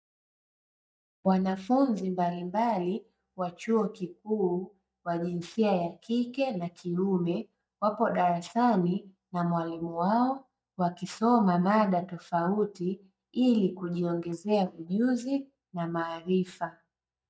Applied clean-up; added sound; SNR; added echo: neural mask model DeepFilterNet 3.